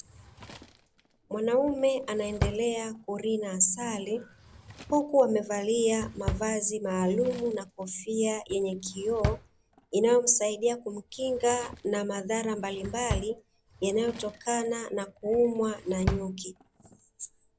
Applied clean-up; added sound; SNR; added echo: none; Drawer open or close; 11 dB; none.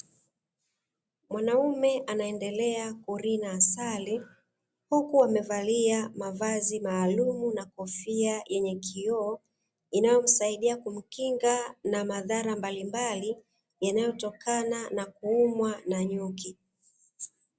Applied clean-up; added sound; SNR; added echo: none; none; none; none.